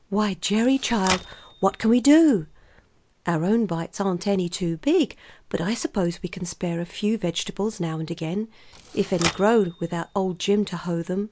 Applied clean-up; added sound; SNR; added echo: none; Typewriter; 12 dB; none.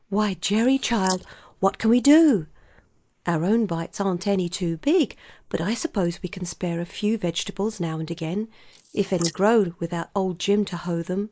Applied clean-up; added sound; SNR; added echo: neural mask model Resemble Enhance denoiser.